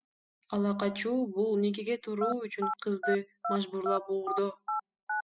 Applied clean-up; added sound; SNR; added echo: classical method spectral subtraction.